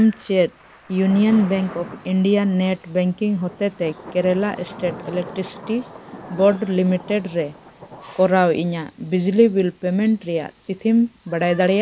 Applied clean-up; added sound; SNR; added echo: none; Thunder / Rain; 19 dB; none.